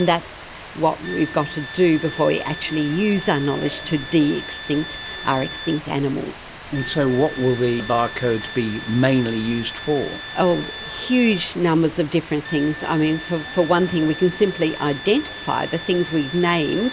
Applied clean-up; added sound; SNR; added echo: none; Wind instrument, woodwind instrument + Rain; 12 dB; none.